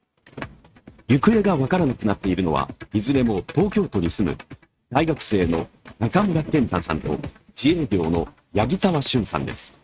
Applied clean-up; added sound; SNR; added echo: neural mask model RNNoise.